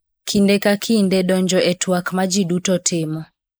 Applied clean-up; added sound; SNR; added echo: neural mask model Resemble Enhance denoiser.